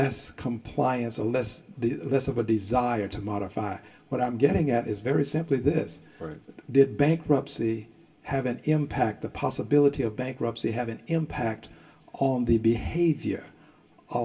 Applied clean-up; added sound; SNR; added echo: none; none; none; reverberation time 0.2 s.